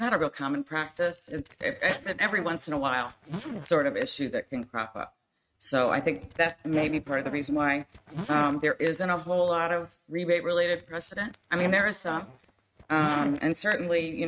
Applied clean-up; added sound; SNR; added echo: neural mask model RNNoise.